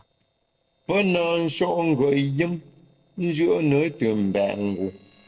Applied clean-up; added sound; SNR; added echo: neural separator model SepFormer DNS4.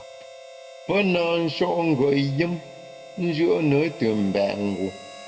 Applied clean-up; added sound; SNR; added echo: none; Harmonica; 18 dB; reverberation time 1.0 s.